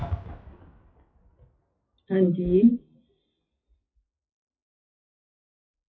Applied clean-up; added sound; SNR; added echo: classical method WPE with log-MMSE.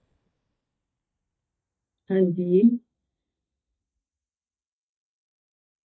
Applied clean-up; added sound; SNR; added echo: neural mask model DeepFilterNet 3.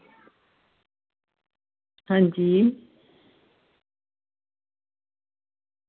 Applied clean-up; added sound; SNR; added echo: none; none; none; none.